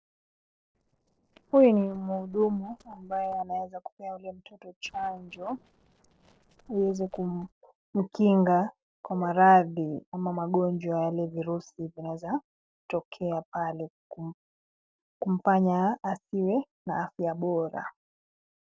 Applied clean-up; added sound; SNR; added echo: neural separator model SepFormer DNS4.